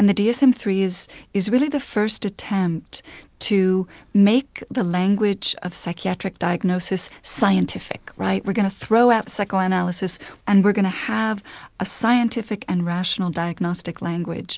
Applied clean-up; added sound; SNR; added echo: none; none; none; none.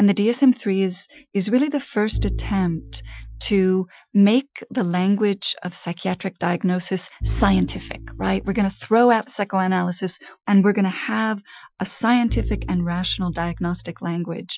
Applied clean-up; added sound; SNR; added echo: classical method Wiener filter.